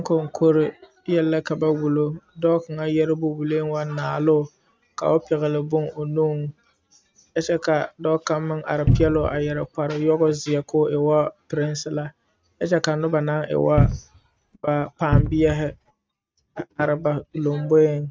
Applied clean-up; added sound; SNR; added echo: neural mask model RNNoise.